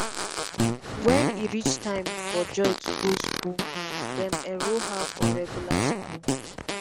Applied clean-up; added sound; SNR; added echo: none; Fart; -2 dB; none.